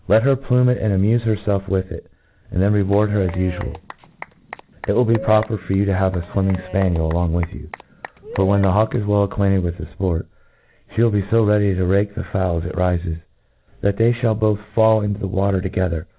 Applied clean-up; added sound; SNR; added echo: none; Applause / Cheering / Clapping; 16 dB; none.